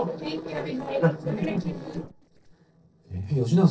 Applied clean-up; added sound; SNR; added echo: neural separator model SepFormer DNS4.